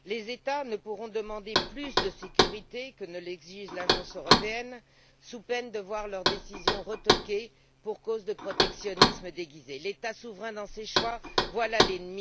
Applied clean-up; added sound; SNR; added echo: none; Knock; -5 dB; none.